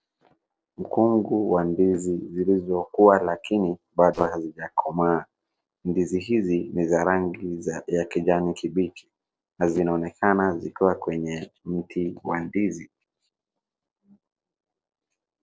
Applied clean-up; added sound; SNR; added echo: neural separator model SepFormer DNS4.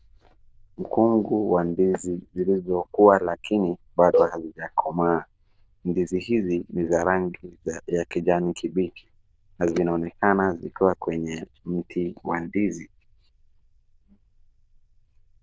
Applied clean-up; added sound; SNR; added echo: neural diffusion model UNIVERSE++.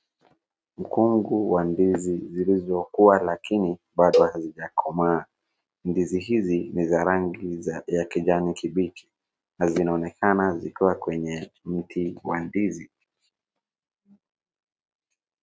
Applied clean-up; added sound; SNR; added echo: neural mask model RNNoise.